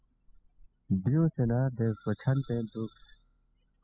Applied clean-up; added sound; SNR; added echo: classical method spectral subtraction.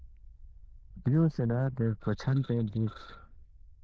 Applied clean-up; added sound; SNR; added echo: neural diffusion model UNIVERSE++.